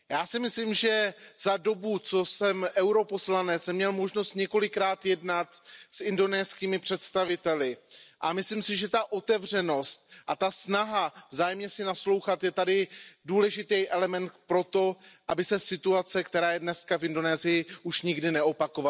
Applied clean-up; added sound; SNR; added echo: none; none; none; none.